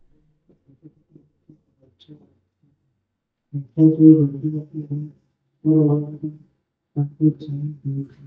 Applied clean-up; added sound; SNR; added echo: neural mask model DeepFilterNet 3.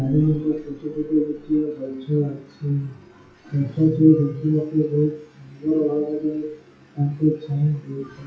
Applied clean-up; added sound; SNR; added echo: classical method WPE with log-MMSE.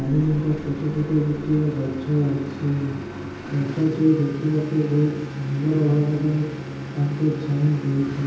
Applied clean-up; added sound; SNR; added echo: none; Accelerating, revving, vroom / Motor vehicle (road); 13 dB; reverberation time 0.9 s.